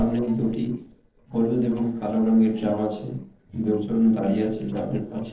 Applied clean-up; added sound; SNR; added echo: neural separator model SepFormer DNS4.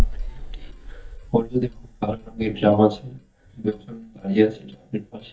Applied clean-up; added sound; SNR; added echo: neural mask model DeepFilterNet 3.